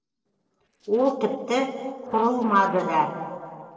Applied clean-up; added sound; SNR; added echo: neural separator model SepFormer DNS4.